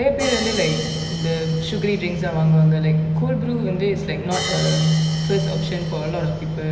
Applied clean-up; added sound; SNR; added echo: none; Hi-hat; 12 dB; none.